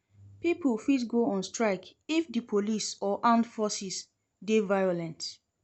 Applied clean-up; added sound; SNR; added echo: none; none; none; none.